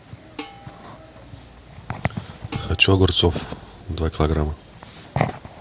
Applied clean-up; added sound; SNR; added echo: none; Dishes, pots, and pans; 20 dB; none.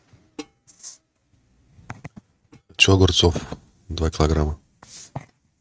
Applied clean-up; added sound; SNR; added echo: neural mask model RNNoise.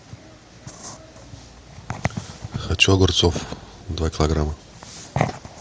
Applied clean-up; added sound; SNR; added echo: none; none; none; none.